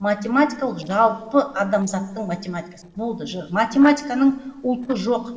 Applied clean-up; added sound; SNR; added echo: neural separator model SepFormer DNS4.